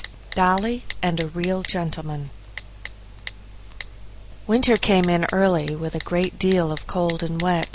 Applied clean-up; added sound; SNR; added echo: none; Typing; 17 dB; none.